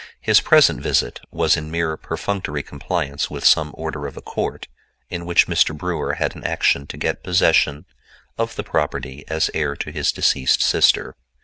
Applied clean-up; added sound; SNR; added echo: none; none; none; none.